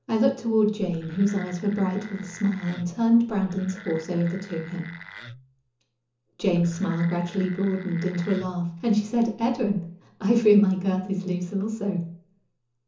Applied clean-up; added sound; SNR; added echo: none; Wood; 19 dB; reverberation time 0.8 s.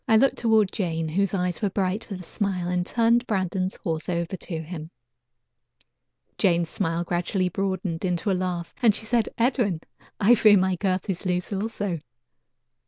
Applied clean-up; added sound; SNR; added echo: none; none; none; none.